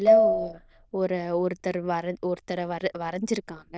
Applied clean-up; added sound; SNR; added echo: neural diffusion model UNIVERSE++.